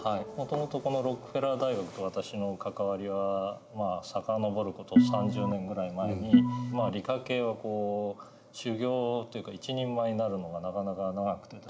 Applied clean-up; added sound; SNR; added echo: none; Organ; -5 dB; none.